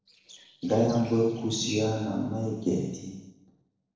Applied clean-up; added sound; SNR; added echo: neural separator model SepFormer DNS4.